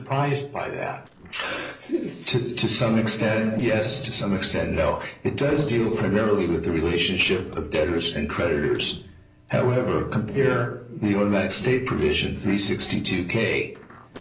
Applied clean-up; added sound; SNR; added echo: neural separator model SepFormer DNS4.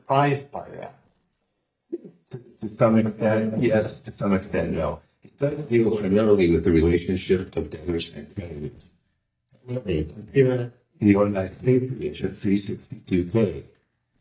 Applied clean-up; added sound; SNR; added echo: neural mask model DeepFilterNet 3.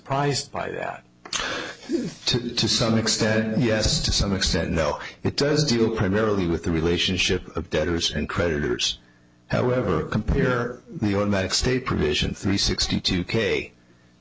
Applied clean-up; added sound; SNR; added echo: none; none; none; none.